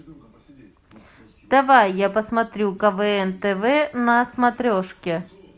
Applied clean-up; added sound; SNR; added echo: none; none; none; none.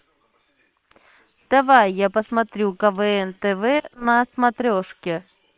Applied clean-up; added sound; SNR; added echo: neural separator model SepFormer WHAM!.